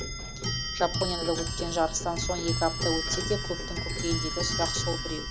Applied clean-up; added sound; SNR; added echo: none; Clock; 0 dB; none.